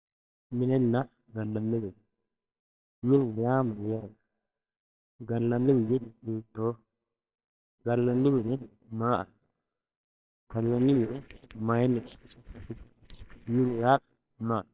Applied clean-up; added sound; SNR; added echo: neural separator model SepFormer WHAMR!.